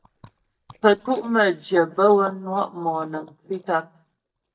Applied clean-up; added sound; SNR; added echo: neural mask model DeepFilterNet 3.